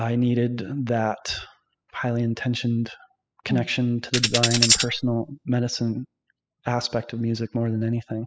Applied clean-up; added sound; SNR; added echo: classical method spectral subtraction.